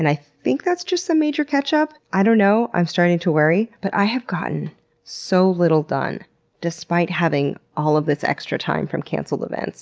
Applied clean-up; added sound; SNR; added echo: none; none; none; none.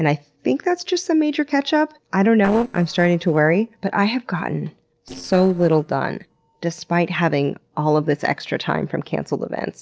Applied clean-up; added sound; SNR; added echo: neural separator model SepFormer DNS4.